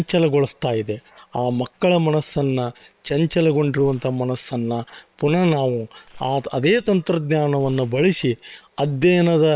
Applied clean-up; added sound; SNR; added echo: neural separator model SepFormer WHAM!.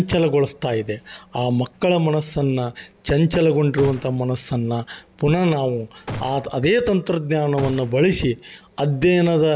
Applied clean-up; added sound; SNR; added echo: none; Gunshot, gunfire; 16 dB; none.